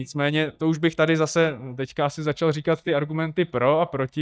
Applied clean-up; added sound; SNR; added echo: neural mask model DeepFilterNet 3.